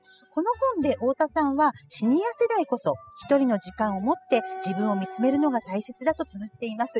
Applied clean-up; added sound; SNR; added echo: classical method spectral subtraction.